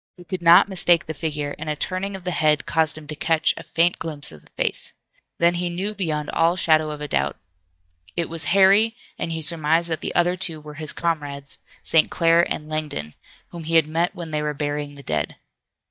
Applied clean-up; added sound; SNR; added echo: neural mask model DeepFilterNet 3.